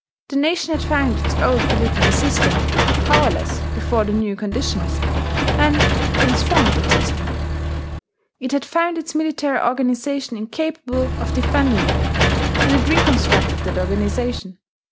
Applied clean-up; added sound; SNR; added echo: none; Engine / Mechanisms; -4 dB; none.